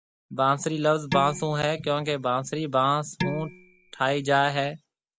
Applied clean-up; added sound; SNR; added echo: none; Dishes, pots, and pans; 11 dB; none.